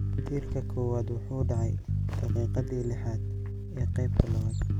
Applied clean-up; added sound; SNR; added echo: none; Bass guitar; -3 dB; none.